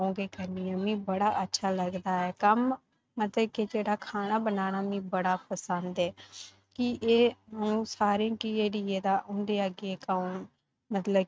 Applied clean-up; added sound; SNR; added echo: neural mask model RNNoise.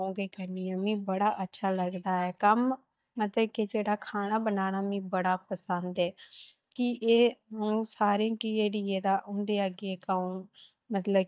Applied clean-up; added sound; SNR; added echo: neural mask model DeepFilterNet 3.